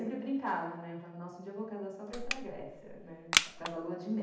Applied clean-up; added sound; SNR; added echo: none; Crushing; -4 dB; reverberation time 0.8 s.